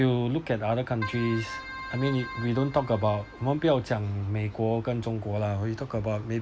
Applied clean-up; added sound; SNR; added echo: none; Keyboard (musical); 13 dB; none.